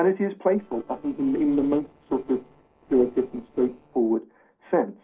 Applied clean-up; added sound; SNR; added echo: neural separator model SepFormer DNS4.